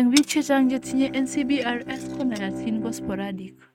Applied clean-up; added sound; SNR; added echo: neural mask model RNNoise.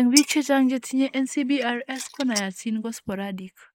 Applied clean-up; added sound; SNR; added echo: neural mask model Resemble Enhance denoiser.